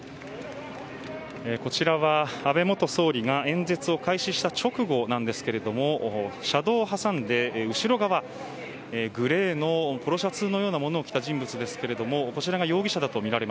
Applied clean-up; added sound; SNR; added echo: none; none; none; none.